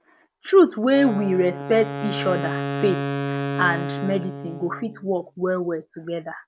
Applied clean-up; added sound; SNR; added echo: none; Wind instrument, woodwind instrument; 7 dB; none.